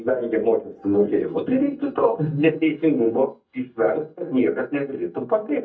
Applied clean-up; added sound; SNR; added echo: neural mask model DeepFilterNet 3.